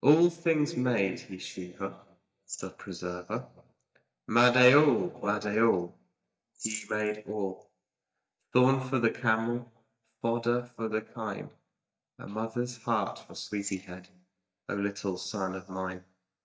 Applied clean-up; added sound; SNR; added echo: neural mask model DeepFilterNet 3.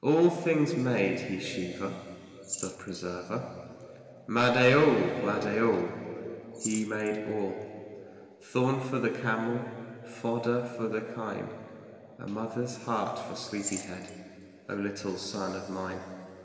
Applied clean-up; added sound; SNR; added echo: none; Rattle / Keys jangling; 14 dB; reverberation time 2.8 s.